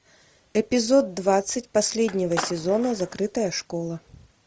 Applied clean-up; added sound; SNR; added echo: none; Skateboard; 11 dB; none.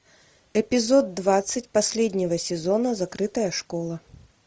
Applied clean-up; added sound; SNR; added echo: none; none; none; none.